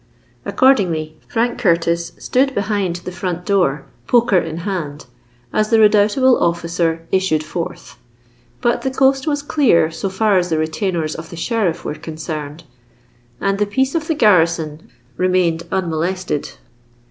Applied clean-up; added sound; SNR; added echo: none; none; none; none.